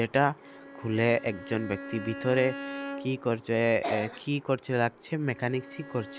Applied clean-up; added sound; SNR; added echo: none; Bowed string instrument; 14 dB; none.